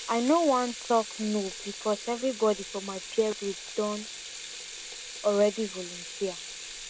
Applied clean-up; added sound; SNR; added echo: none; Sink (filling or washing) / Water tap, faucet; 11 dB; none.